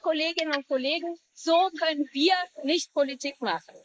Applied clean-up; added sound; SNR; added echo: neural mask model Resemble Enhance denoiser.